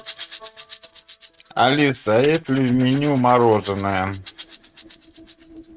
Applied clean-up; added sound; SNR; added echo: neural mask model RNNoise.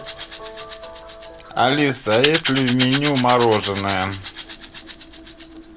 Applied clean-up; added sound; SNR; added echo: none; Rattle / Rattle (instrument); 9 dB; none.